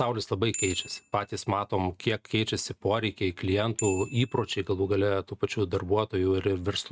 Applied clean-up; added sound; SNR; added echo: neural mask model RNNoise.